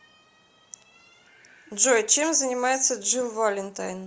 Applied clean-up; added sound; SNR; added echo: none; none; none; none.